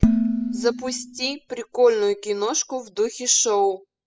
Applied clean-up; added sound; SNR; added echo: classical method spectral subtraction.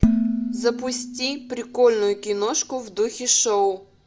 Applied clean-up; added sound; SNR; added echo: none; Dishes, pots, and pans; 4 dB; none.